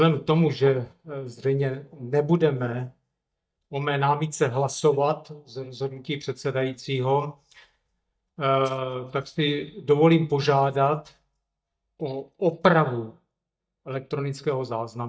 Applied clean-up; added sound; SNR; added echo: neural mask model DeepFilterNet 3.